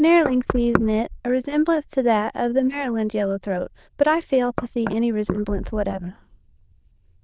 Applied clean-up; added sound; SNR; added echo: neural diffusion model UNIVERSE++.